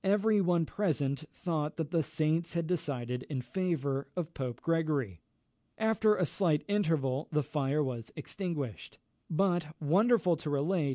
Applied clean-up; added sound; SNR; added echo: none; none; none; none.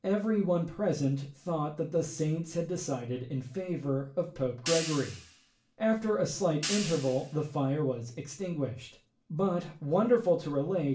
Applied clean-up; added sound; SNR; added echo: none; Hi-hat; 10 dB; reverberation time 0.3 s.